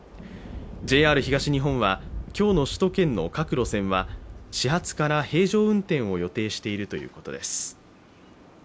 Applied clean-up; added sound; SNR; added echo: none; Thunder; 14 dB; none.